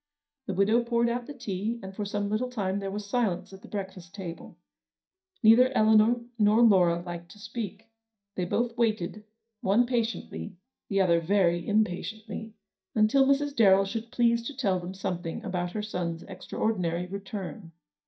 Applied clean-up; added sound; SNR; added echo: neural mask model DeepFilterNet 3.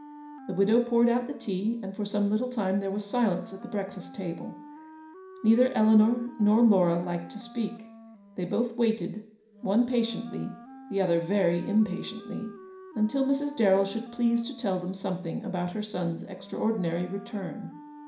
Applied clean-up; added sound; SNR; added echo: none; Wind instrument, woodwind instrument; 19 dB; reverberation time 0.5 s.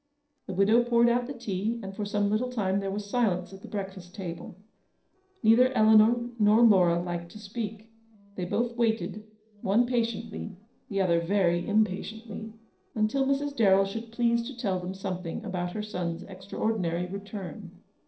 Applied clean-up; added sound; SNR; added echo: neural separator model SepFormer DNS4.